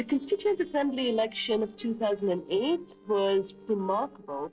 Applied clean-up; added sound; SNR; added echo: neural separator model SepFormer DNS4.